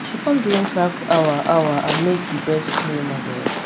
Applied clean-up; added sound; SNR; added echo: none; Waves, surf; 5 dB; none.